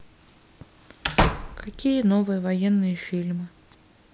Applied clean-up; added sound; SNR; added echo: none; Slam / Wood; 2 dB; none.